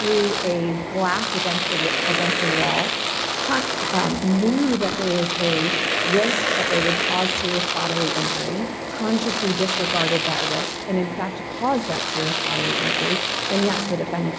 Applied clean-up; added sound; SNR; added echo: none; Domestic sounds, home sounds; 0 dB; none.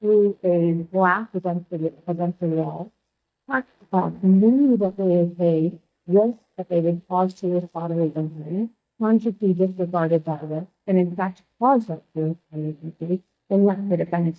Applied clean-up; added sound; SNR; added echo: neural mask model DeepFilterNet 3.